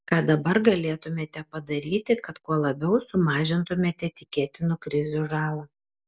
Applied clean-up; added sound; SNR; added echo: none; none; none; none.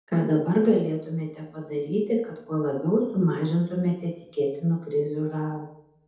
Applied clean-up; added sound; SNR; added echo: none; none; none; reverberation time 0.8 s.